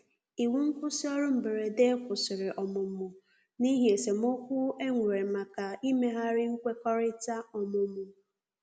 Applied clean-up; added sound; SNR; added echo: none; none; none; none.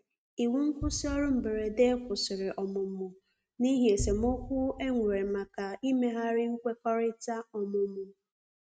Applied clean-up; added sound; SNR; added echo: neural mask model RNNoise.